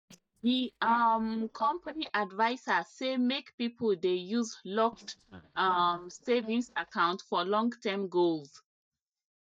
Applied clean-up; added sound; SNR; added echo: neural mask model DeepFilterNet 3.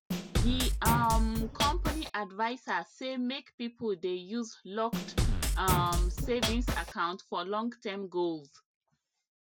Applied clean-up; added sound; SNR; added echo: none; Drum kit; -4 dB; none.